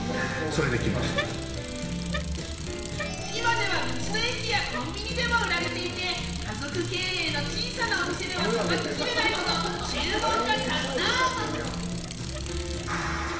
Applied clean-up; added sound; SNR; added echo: none; Bicycle; 11 dB; reverberation time 1.3 s.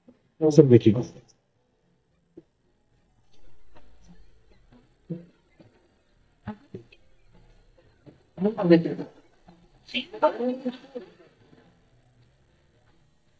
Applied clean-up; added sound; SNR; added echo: neural mask model DeepFilterNet 3.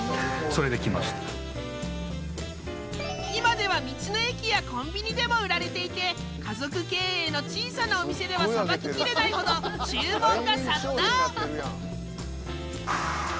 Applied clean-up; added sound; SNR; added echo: none; none; none; none.